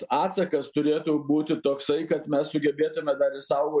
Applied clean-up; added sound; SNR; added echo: none; none; none; none.